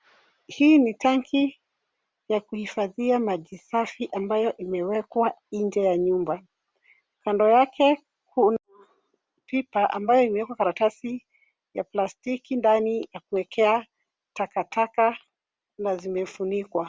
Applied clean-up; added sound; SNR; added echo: none; none; none; none.